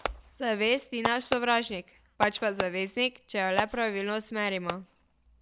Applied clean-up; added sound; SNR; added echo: none; Fireworks; 8 dB; none.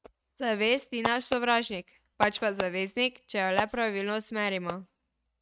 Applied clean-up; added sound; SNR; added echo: neural mask model RNNoise.